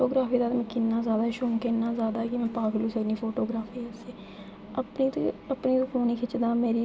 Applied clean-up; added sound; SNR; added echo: none; none; none; none.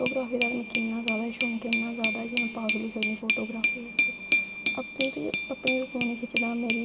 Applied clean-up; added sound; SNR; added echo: none; Glass; -3 dB; none.